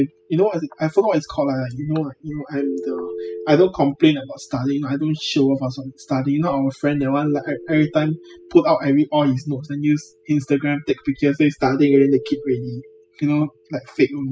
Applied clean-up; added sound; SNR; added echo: classical method spectral subtraction.